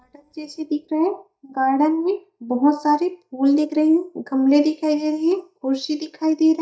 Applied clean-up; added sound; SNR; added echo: neural mask model DeepFilterNet 3.